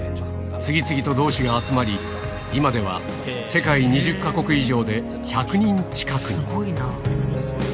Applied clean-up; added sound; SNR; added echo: none; none; none; none.